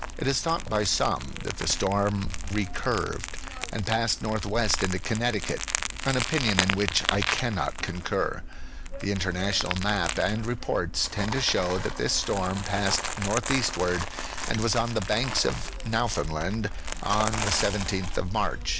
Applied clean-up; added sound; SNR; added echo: none; Crumpling, crinkling; 4 dB; none.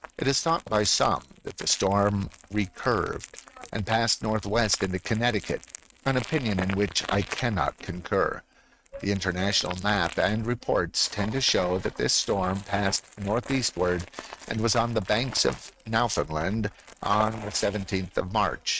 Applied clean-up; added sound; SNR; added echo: neural mask model RNNoise.